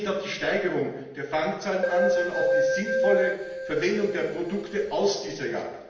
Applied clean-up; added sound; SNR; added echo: none; Keyboard (musical); -2 dB; reverberation time 0.8 s.